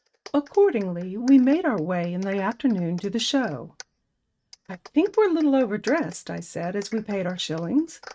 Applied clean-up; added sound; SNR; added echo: neural mask model RNNoise.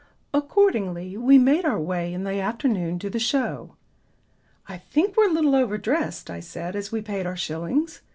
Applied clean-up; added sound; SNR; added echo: none; none; none; none.